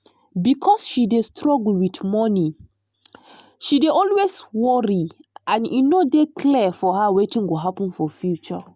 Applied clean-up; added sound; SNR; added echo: none; none; none; none.